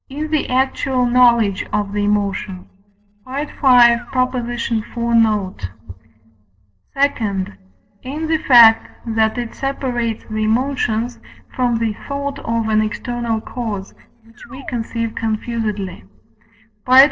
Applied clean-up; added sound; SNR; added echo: neural separator model SepFormer DNS4.